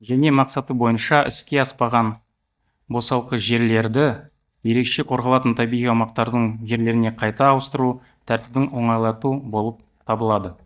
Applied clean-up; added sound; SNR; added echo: neural mask model DeepFilterNet 3.